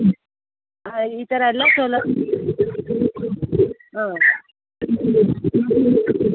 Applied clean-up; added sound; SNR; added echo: none; none; none; none.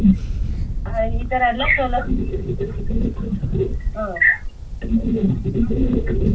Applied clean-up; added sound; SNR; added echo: none; Camera; 2 dB; reverberation time 0.1 s.